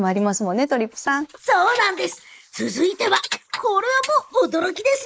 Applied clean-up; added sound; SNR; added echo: neural mask model Resemble Enhance denoiser.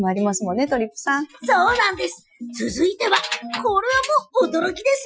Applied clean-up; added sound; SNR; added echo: classical method Wiener filter.